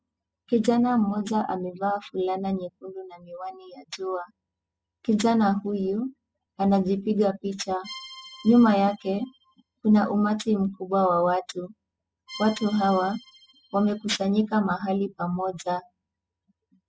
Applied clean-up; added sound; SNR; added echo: classical method spectral subtraction.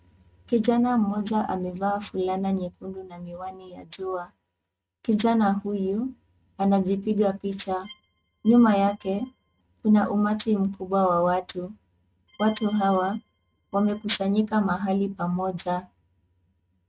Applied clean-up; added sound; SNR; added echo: neural mask model RNNoise.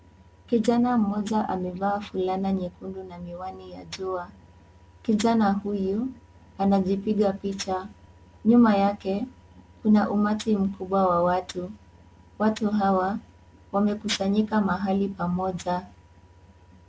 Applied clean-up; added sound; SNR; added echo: none; none; none; none.